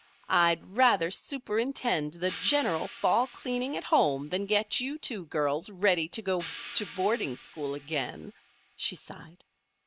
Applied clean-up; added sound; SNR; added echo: none; Hi-hat; 16 dB; none.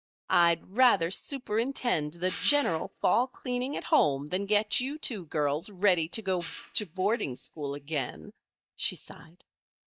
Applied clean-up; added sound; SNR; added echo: neural mask model DeepFilterNet 3.